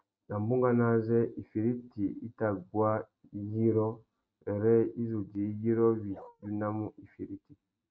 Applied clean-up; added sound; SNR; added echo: neural mask model RNNoise.